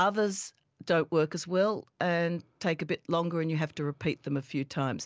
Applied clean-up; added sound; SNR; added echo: none; none; none; none.